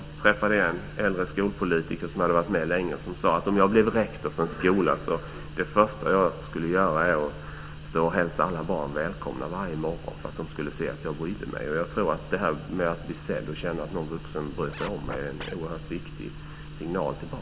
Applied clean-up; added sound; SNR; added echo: none; Scratching (performance technique); 13 dB; reverberation time 0.7 s.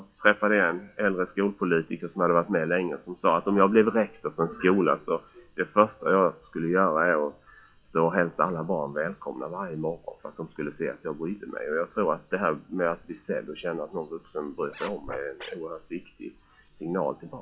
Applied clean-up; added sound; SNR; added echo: classical method WPE with log-MMSE.